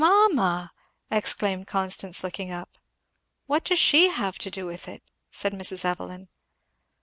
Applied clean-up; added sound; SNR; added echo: none; none; none; none.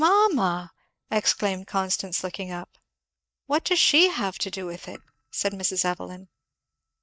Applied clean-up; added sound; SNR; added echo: neural mask model DeepFilterNet 3.